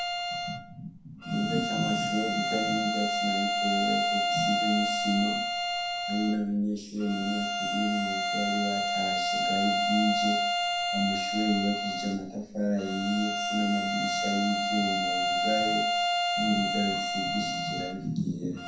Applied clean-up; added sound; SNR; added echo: none; Bowed string instrument; -2 dB; reverberation time 0.6 s.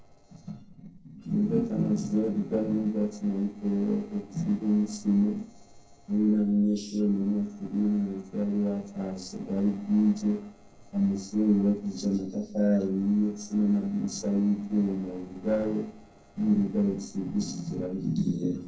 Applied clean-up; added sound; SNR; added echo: neural separator model SepFormer DNS4.